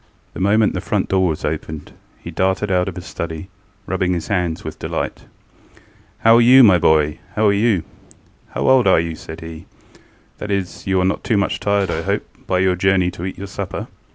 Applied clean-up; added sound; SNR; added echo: none; none; none; none.